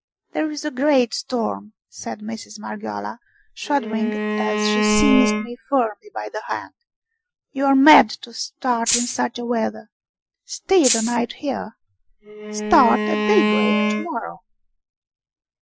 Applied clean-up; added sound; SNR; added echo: classical method Wiener filter.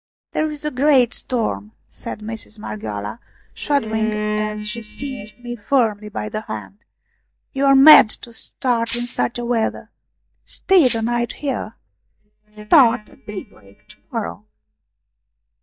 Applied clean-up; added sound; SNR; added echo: neural mask model DeepFilterNet 3.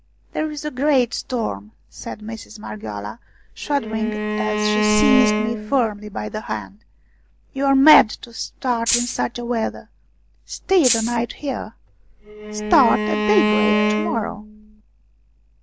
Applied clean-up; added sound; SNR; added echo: none; Bowed string instrument + Rattle (instrument); 0 dB; none.